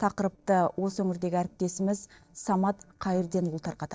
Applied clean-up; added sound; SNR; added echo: neural separator model SepFormer DNS4.